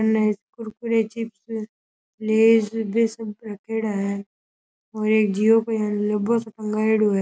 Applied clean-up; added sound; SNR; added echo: none; none; none; none.